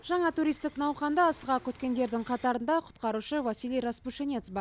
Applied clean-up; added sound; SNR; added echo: none; none; none; none.